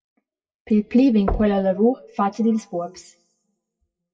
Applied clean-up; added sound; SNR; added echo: classical method WPE with log-MMSE.